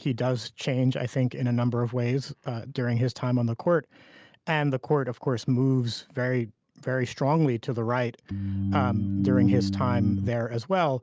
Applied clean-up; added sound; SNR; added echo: none; Organ; -1 dB; none.